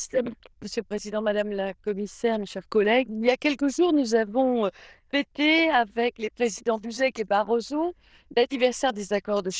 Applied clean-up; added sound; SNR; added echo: neural diffusion model UNIVERSE++.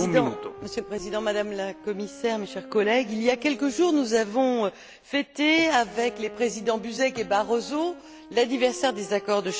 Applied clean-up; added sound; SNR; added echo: none; Wind instrument, woodwind instrument; 17 dB; none.